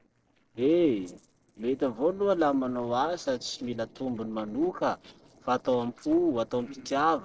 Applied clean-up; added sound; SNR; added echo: neural separator model SepFormer DNS4.